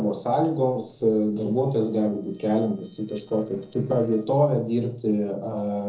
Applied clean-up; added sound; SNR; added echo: neural separator model SepFormer DNS4.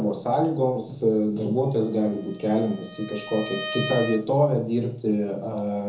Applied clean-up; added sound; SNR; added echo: none; Bowed string instrument; 13 dB; reverberation time 0.6 s.